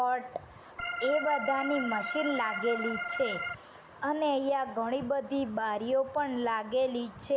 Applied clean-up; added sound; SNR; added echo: none; Organ; 4 dB; none.